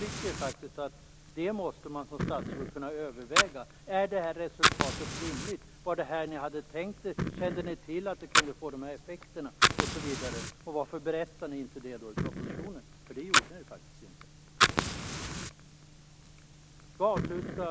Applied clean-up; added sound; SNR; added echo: none; Fire; -3 dB; none.